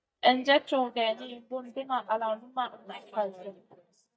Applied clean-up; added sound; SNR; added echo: neural mask model DeepFilterNet 3.